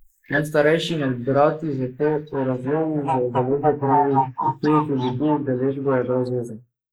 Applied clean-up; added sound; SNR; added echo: neural mask model Resemble Enhance denoiser.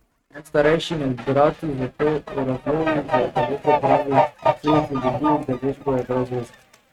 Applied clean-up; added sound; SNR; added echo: neural mask model RNNoise.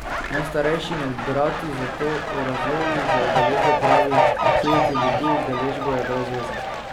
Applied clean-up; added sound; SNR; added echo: none; Fowl; -4 dB; none.